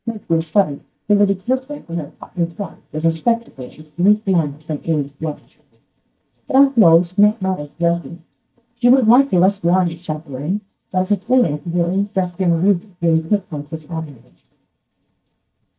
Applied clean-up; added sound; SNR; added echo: neural mask model DeepFilterNet 3.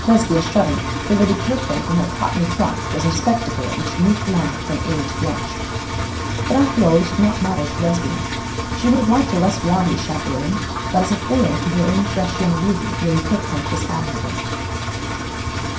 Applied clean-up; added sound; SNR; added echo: none; Engine; 4 dB; reverberation time 0.5 s.